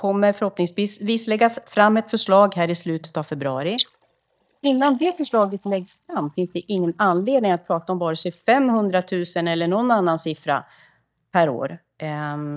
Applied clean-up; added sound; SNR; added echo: neural mask model DeepFilterNet 3.